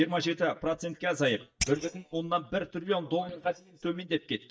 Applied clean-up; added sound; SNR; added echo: neural mask model DeepFilterNet 3.